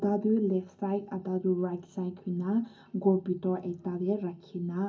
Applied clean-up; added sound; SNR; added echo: none; none; none; reverberation time 0.3 s.